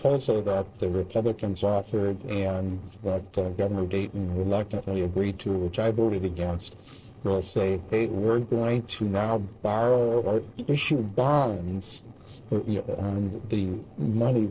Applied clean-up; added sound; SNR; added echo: neural separator model SepFormer DNS4.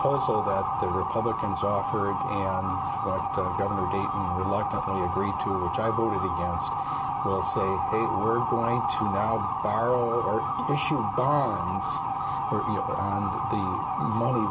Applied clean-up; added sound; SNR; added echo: none; Motor vehicle (road) / Siren; -1 dB; reverberation time 0.2 s.